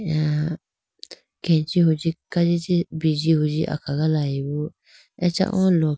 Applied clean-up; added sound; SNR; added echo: none; none; none; none.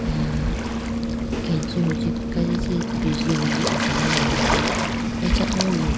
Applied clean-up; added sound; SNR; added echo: none; Waves, surf; -4 dB; none.